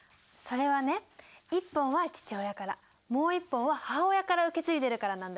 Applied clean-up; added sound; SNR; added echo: none; none; none; none.